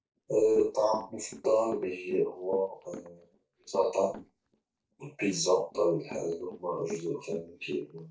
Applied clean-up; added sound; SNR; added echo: neural mask model DeepFilterNet 3.